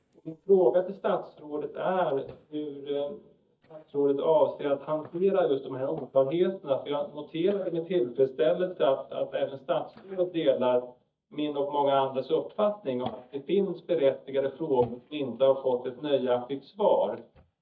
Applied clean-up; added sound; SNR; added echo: neural mask model DeepFilterNet 3.